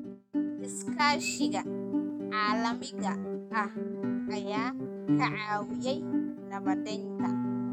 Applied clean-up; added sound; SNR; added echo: neural mask model RNNoise.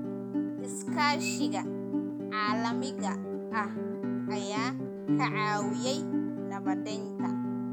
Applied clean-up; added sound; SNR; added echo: none; Guitar; -4 dB; none.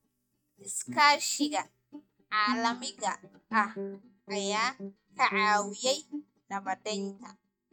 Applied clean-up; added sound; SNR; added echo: neural mask model DeepFilterNet 3.